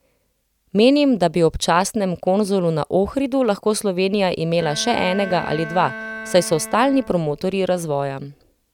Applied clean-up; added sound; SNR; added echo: none; Bowed string instrument; 14 dB; none.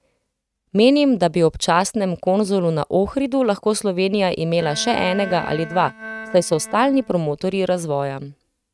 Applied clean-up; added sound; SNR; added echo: neural mask model RNNoise.